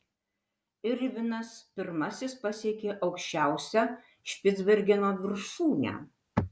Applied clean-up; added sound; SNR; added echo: none; none; none; none.